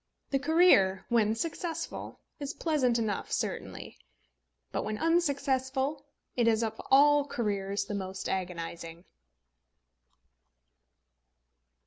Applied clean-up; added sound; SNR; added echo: none; none; none; none.